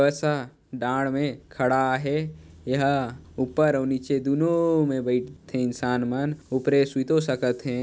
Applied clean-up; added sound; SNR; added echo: none; none; none; none.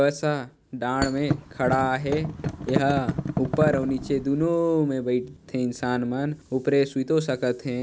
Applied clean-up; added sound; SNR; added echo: none; Thump, thud; 4 dB; none.